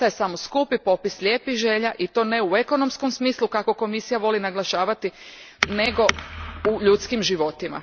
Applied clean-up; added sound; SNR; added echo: none; none; none; none.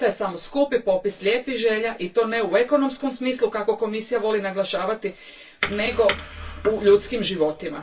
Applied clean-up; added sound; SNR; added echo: none; none; none; reverberation time 0.2 s.